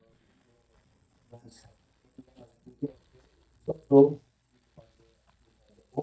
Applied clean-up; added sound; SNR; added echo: neural mask model DeepFilterNet 3.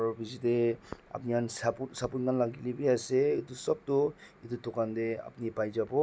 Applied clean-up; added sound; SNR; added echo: none; none; none; none.